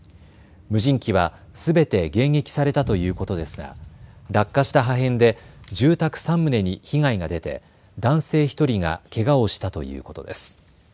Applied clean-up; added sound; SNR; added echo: none; none; none; none.